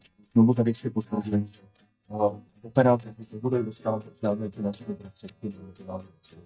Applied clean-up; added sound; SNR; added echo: neural mask model DeepFilterNet 3.